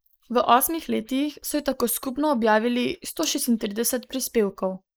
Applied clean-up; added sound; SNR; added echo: neural mask model Resemble Enhance denoiser.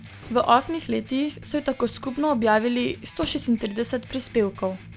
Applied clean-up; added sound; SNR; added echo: none; Slam + Electric guitar; 18 dB; none.